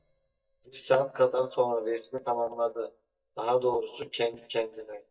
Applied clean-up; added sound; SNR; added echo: neural mask model DeepFilterNet 3.